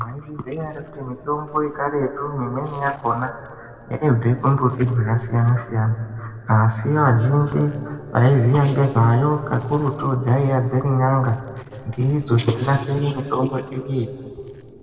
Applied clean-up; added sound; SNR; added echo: neural separator model SepFormer DNS4.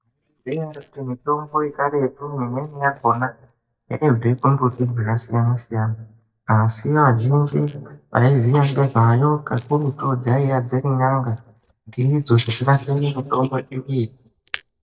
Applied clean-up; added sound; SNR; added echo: neural mask model DeepFilterNet 3.